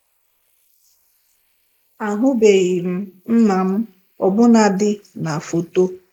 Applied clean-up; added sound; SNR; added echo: neural mask model Resemble Enhance denoiser.